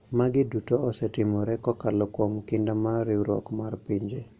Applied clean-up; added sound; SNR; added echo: none; none; none; none.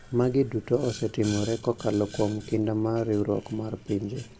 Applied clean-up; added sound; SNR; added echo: none; Boiling; 17 dB; none.